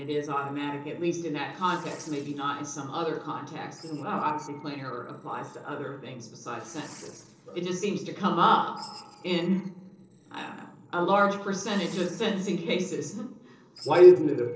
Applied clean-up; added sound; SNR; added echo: neural separator model SepFormer DNS4.